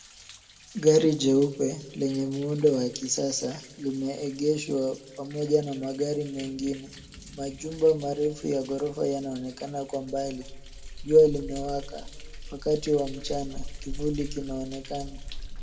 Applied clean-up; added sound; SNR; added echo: none; Thunder; 13 dB; reverberation time 1.0 s.